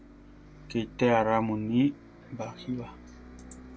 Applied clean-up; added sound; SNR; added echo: none; Bus; 18 dB; none.